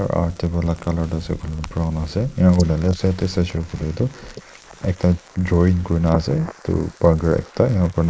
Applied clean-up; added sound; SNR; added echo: neural mask model Resemble Enhance denoiser.